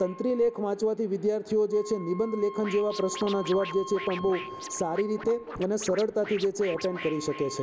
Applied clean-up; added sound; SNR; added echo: none; Scratching (performance technique) + Wind instrument, woodwind instrument; 13 dB; none.